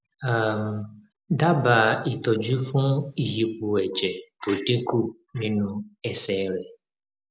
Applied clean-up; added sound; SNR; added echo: none; none; none; none.